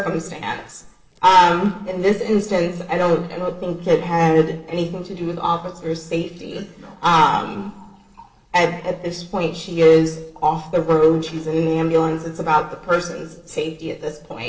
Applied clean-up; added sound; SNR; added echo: neural separator model SepFormer DNS4.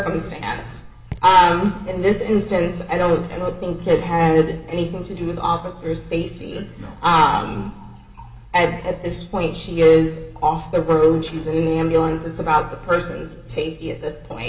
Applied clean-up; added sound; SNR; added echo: none; Raindrop / Drip; 18 dB; reverberation time 0.9 s.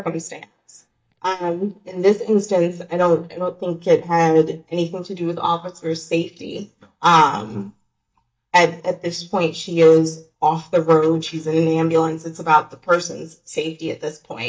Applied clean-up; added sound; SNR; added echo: neural mask model DeepFilterNet 3.